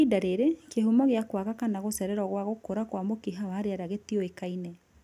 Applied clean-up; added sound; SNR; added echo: none; none; none; none.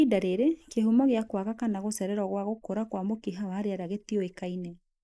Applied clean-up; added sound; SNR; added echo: neural mask model Resemble Enhance denoiser.